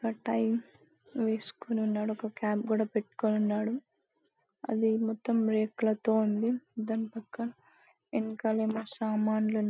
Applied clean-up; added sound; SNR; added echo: none; none; none; none.